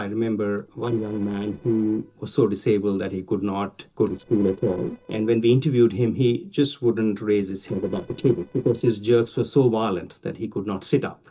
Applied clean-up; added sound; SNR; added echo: neural separator model SepFormer DNS4.